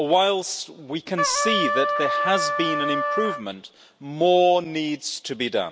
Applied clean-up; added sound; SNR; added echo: none; Trumpet; 1 dB; none.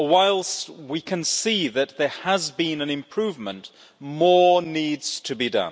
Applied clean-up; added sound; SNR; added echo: none; none; none; none.